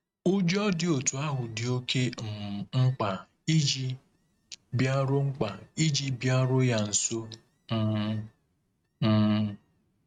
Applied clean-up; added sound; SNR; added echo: neural mask model RNNoise.